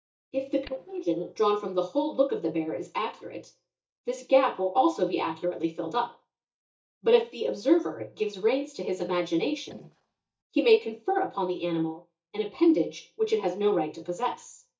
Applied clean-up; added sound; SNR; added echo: neural mask model DeepFilterNet 3.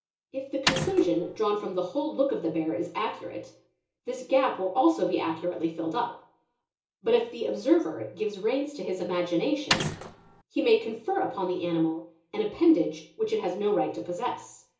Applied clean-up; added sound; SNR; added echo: none; Mechanisms; 2 dB; reverberation time 0.6 s.